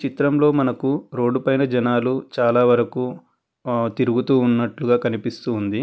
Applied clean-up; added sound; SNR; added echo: none; none; none; none.